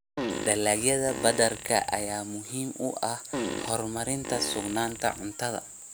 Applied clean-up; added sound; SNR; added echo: none; Fart; 8 dB; none.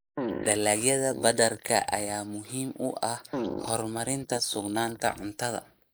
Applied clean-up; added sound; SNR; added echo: neural mask model Resemble Enhance denoiser.